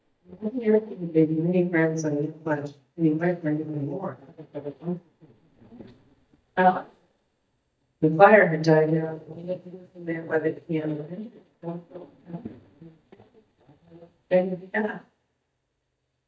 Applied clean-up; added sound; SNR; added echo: neural mask model DeepFilterNet 3.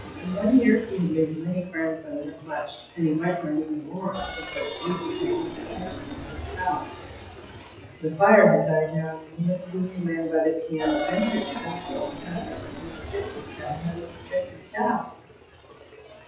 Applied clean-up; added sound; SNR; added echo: classical method WPE with log-MMSE.